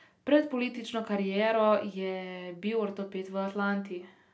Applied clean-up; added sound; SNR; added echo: none; none; none; none.